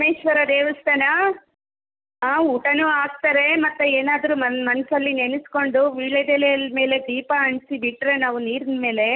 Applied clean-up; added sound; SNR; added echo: none; none; none; none.